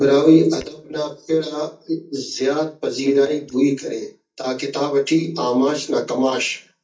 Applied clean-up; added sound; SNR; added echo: neural mask model DeepFilterNet 3.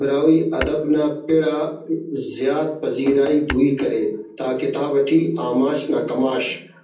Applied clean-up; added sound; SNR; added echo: none; Tap / Hammer / Glass; 19 dB; reverberation time 0.6 s.